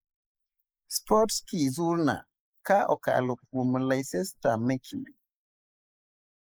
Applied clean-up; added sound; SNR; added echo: neural mask model Resemble Enhance denoiser.